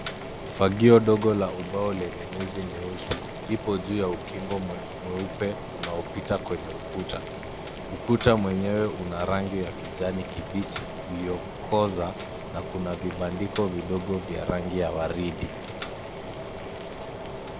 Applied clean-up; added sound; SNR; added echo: none; Boiling; 8 dB; none.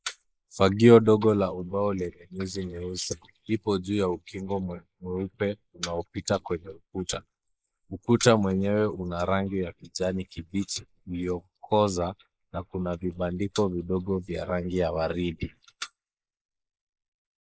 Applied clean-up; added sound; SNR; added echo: neural mask model Resemble Enhance denoiser.